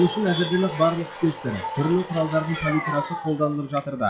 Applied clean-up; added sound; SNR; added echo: classical method log-MMSE.